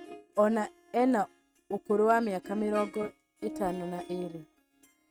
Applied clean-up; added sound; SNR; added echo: neural mask model RNNoise.